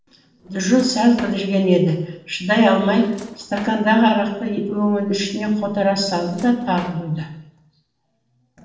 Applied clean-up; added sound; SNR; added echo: neural separator model SepFormer DNS4.